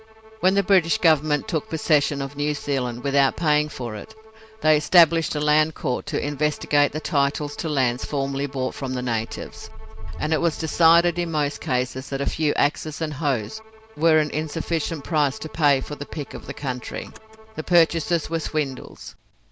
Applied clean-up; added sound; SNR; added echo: none; Engine starting / Motor vehicle (road) + Bowed string instrument; 18 dB; none.